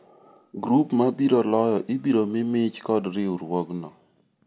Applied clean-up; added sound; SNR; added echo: none; none; none; none.